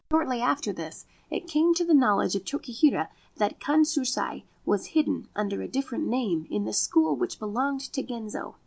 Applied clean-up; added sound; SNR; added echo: none; none; none; none.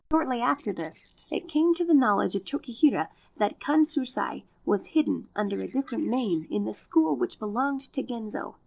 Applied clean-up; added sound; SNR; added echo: neural separator model SepFormer DNS4.